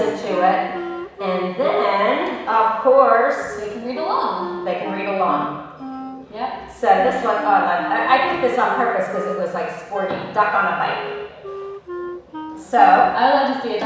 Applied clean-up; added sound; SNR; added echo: none; Wind instrument, woodwind instrument; 12 dB; reverberation time 1.1 s.